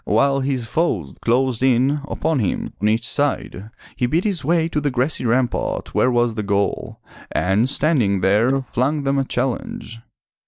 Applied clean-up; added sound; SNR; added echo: neural mask model DeepFilterNet 3.